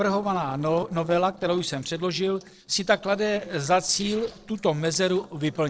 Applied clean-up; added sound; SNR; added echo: neural separator model SepFormer DNS4.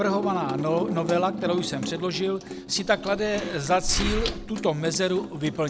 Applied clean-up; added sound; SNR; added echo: none; Breathing + Sink (filling or washing) / Water tap, faucet; 6 dB; none.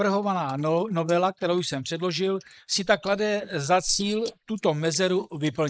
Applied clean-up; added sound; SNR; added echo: neural mask model Resemble Enhance denoiser.